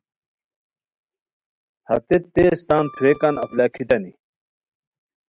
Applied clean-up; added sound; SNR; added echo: neural mask model RNNoise.